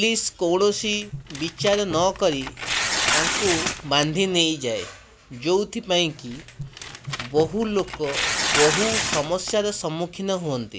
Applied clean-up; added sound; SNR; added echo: none; Tearing; 3 dB; none.